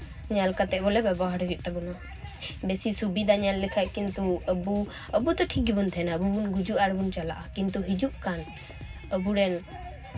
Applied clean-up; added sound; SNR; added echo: none; Drum kit; 16 dB; reverberation time 0.4 s.